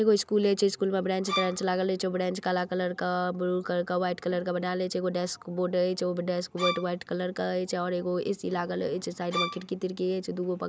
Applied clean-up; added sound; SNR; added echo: none; Bowed string instrument; 6 dB; none.